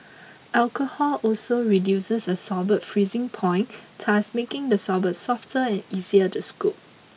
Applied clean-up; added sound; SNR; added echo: none; none; none; none.